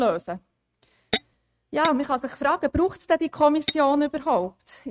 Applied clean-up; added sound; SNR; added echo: neural mask model RNNoise.